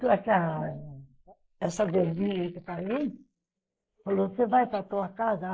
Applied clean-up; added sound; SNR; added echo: neural mask model Resemble Enhance denoiser.